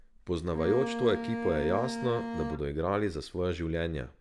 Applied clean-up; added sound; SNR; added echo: none; Bowed string instrument; 5 dB; none.